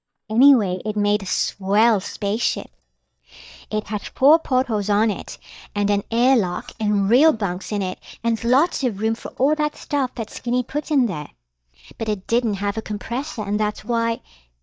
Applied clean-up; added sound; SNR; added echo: neural mask model DeepFilterNet 3.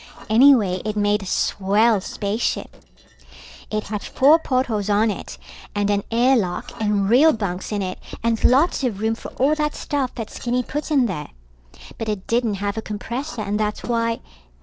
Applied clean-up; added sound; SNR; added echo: neural separator model SepFormer DNS4.